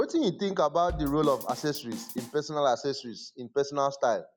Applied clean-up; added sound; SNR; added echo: none; Drum kit; 12 dB; none.